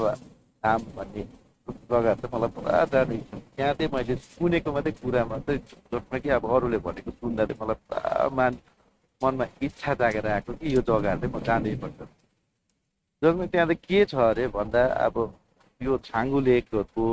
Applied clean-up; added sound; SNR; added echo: neural mask model RNNoise.